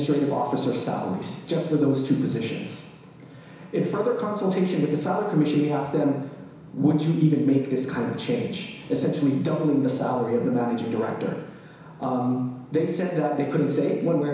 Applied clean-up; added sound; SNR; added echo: none; none; none; reverberation time 1.0 s.